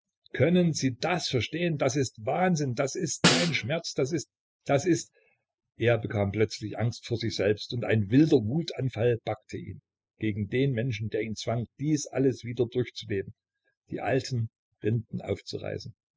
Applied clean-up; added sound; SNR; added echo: classical method spectral subtraction.